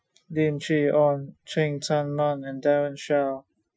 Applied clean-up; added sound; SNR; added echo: classical method Wiener filter.